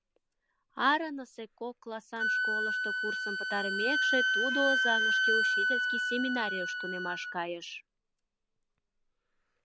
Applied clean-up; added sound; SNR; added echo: none; Wind instrument, woodwind instrument; -4 dB; none.